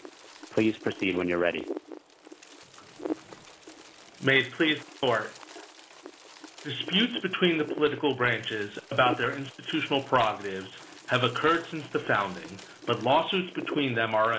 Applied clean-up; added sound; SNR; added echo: none; Wind; 14 dB; none.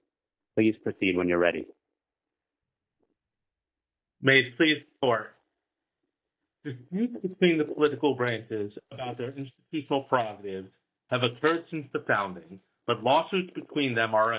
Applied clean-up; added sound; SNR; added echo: neural mask model DeepFilterNet 3.